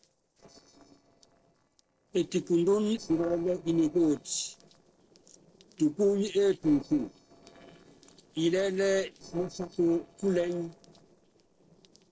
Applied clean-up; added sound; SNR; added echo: neural separator model SepFormer DNS4.